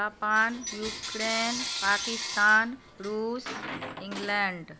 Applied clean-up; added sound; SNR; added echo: none; Coin (dropping) / Bell; 8 dB; none.